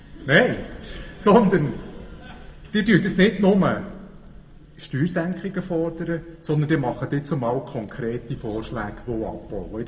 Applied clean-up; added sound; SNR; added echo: none; Livestock, farm animals, working animals; 20 dB; reverberation time 0.7 s.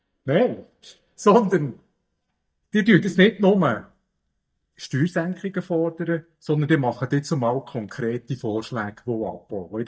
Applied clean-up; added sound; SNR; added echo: neural mask model DeepFilterNet 3.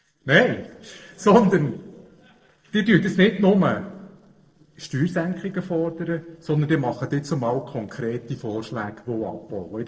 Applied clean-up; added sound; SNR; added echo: neural separator model SepFormer DNS4.